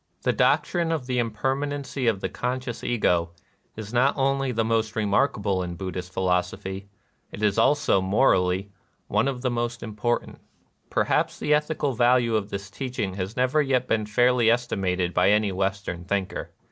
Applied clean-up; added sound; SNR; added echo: none; none; none; none.